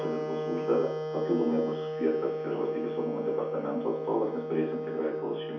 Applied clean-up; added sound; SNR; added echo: none; Wind instrument, woodwind instrument; 3 dB; reverberation time 0.6 s.